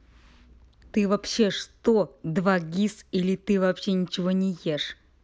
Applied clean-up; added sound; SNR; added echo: none; none; none; none.